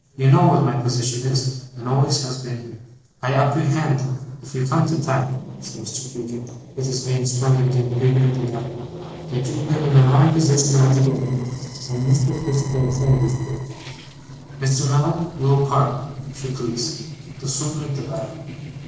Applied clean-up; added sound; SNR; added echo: neural separator model SepFormer DNS4.